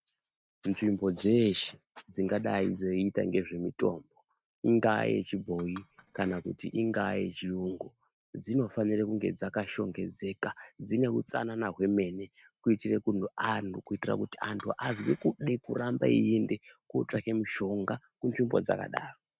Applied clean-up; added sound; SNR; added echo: neural mask model RNNoise.